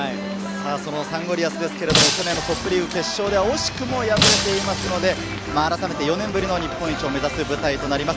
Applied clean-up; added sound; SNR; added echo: none; Shatter; 1 dB; none.